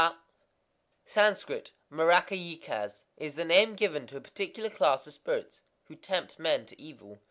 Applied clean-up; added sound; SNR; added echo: none; none; none; none.